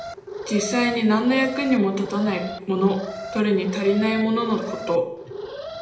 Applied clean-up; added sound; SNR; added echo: none; Alarm; 11 dB; reverberation time 0.7 s.